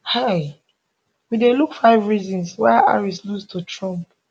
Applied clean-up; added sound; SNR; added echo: none; none; none; none.